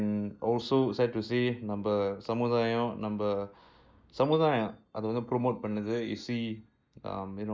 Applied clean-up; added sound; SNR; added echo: neural mask model DeepFilterNet 3.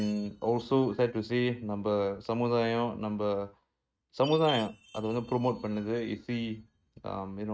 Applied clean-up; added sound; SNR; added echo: neural mask model RNNoise.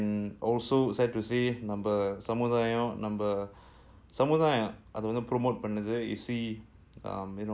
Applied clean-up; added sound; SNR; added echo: none; none; none; none.